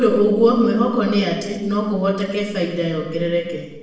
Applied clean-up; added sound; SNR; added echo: neural separator model SepFormer DNS4.